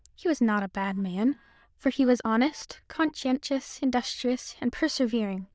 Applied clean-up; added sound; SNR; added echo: neural diffusion model UNIVERSE++.